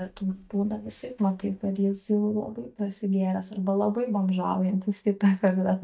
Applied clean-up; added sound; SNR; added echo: neural mask model DeepFilterNet 3.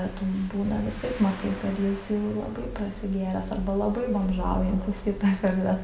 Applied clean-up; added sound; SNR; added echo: none; none; none; none.